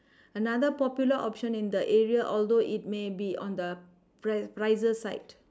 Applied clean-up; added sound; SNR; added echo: none; none; none; none.